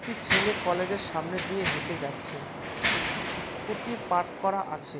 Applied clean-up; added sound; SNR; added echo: none; Mechanisms; 0 dB; none.